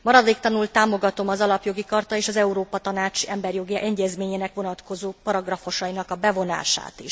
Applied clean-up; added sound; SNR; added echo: none; none; none; none.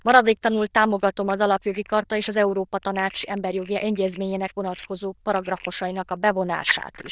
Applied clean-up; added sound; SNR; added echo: neural diffusion model UNIVERSE++.